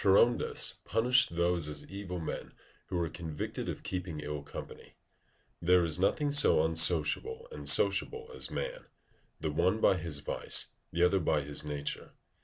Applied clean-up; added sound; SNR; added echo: none; none; none; none.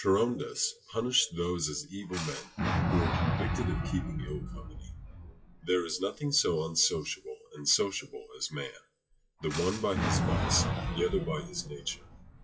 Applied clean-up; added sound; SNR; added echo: classical method WPE with log-MMSE.